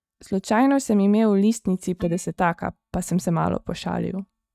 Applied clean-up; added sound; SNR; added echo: neural mask model DeepFilterNet 3.